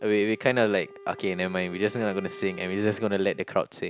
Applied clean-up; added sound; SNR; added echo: none; Wind instrument, woodwind instrument; 18 dB; none.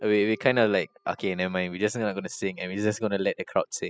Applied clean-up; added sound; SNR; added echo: classical method spectral subtraction.